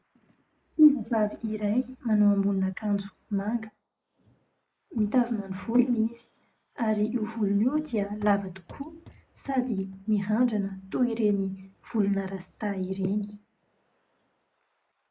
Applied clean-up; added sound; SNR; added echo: neural mask model Resemble Enhance denoiser.